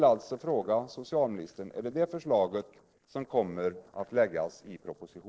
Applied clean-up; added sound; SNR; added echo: neural separator model SepFormer DNS4.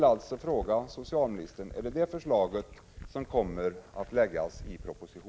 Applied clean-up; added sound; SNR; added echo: none; Glass; 17 dB; none.